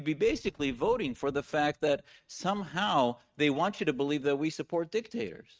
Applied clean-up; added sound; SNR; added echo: neural mask model RNNoise.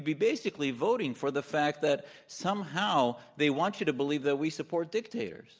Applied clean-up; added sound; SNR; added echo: none; none; none; none.